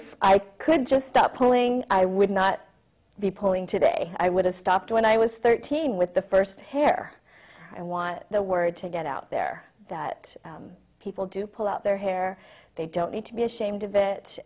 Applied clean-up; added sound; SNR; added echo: none; none; none; none.